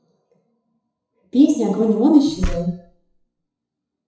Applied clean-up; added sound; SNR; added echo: classical method WPE with log-MMSE.